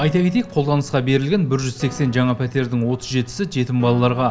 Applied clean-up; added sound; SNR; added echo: none; Piano; 19 dB; none.